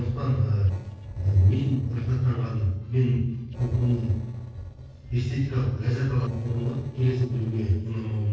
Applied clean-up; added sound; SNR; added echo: neural separator model SepFormer DNS4.